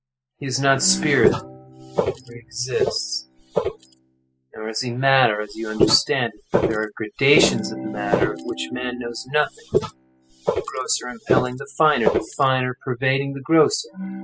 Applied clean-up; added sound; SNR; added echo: classical method spectral subtraction.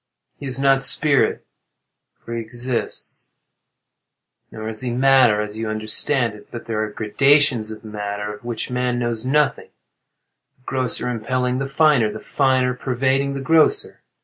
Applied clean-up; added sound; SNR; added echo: none; none; none; none.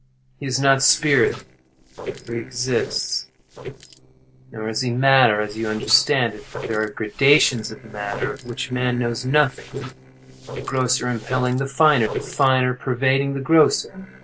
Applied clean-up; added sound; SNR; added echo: neural separator model SepFormer DNS4.